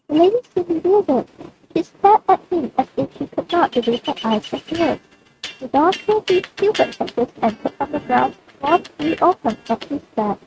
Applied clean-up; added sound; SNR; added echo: neural mask model RNNoise.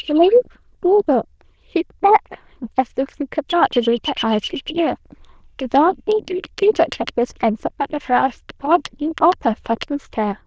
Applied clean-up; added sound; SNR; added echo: neural diffusion model UNIVERSE++.